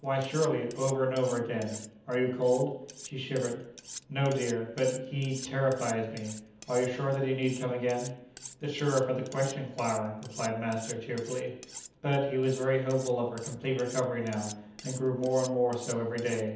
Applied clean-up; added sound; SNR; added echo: none; Cutlery, silverware; 16 dB; reverberation time 0.8 s.